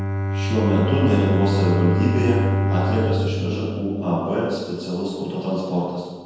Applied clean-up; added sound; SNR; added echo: none; Bowed string instrument; 0 dB; reverberation time 1.2 s.